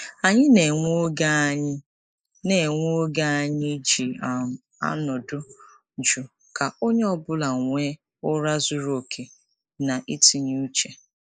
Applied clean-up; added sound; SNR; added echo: neural mask model Resemble Enhance denoiser.